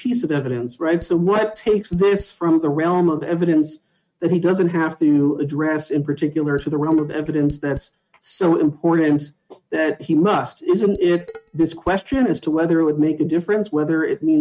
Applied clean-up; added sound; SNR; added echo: neural mask model RNNoise.